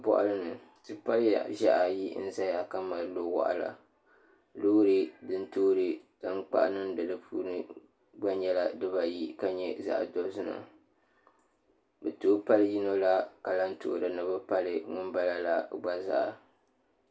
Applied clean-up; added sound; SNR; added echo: none; none; none; none.